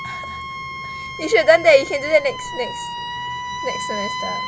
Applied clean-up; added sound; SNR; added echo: none; Wind instrument, woodwind instrument; 9 dB; none.